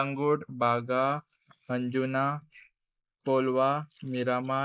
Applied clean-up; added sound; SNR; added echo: neural mask model Resemble Enhance denoiser.